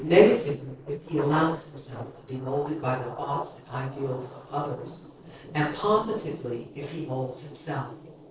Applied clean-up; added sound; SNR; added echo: neural separator model SepFormer DNS4.